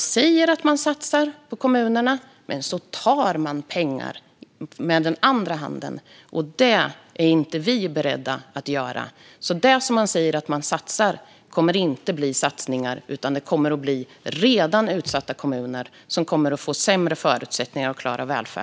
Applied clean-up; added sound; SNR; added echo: none; none; none; none.